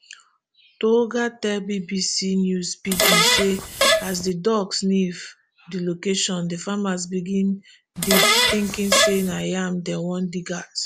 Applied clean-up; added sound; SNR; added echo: none; Fart; -4 dB; none.